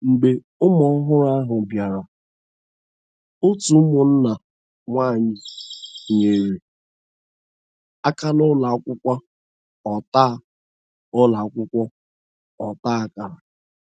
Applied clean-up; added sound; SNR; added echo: neural mask model RNNoise.